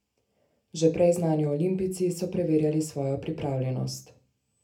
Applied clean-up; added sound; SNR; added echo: none; none; none; reverberation time 0.3 s.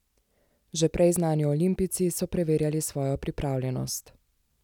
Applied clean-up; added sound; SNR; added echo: none; none; none; none.